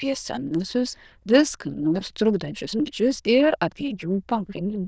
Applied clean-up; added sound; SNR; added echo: neural diffusion model UNIVERSE++.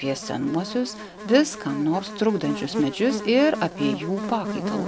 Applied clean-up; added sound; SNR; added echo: none; Buzz; 9 dB; none.